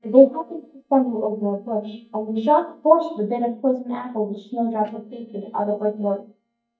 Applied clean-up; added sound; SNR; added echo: neural mask model DeepFilterNet 3.